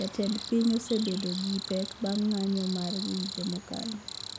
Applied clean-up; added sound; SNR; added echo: none; Cricket; 8 dB; none.